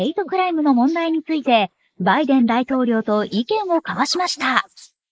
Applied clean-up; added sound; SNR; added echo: neural mask model Resemble Enhance denoiser.